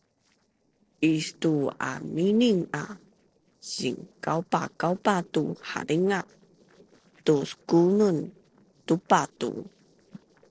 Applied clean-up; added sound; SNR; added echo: neural separator model SepFormer DNS4.